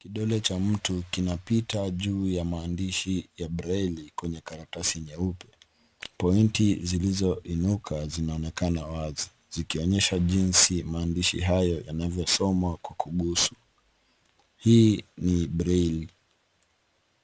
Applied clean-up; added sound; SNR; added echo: none; none; none; none.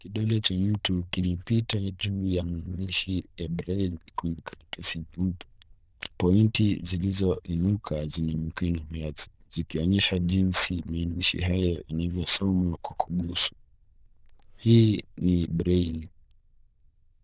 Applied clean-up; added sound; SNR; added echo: neural diffusion model UNIVERSE++.